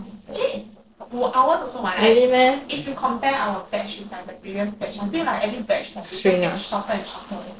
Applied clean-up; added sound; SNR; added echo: neural separator model SepFormer DNS4.